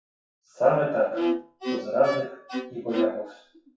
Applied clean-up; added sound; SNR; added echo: classical method WPE with log-MMSE.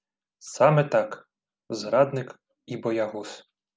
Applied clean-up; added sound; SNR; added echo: none; none; none; none.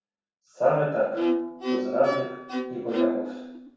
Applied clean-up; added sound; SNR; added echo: none; Bowed string instrument; 1 dB; reverberation time 0.7 s.